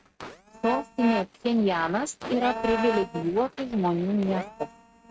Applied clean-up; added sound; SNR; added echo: neural mask model RNNoise.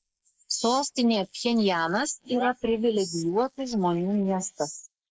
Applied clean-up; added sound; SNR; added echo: neural mask model Resemble Enhance denoiser.